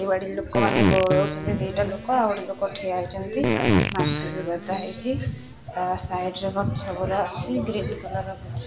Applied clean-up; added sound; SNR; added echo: none; Fart; 0 dB; reverberation time 0.6 s.